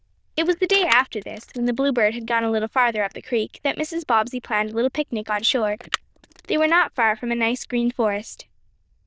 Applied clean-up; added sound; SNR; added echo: neural diffusion model UNIVERSE++.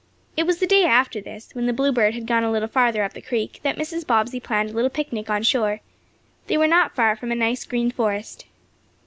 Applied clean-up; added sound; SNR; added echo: none; none; none; none.